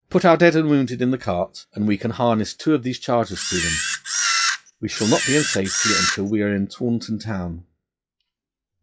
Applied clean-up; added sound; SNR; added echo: classical method log-MMSE.